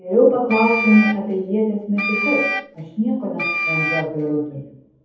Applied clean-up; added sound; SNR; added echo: none; Wind instrument, woodwind instrument; 5 dB; reverberation time 0.8 s.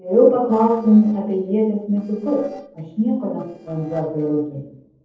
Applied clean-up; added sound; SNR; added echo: neural separator model SepFormer DNS4.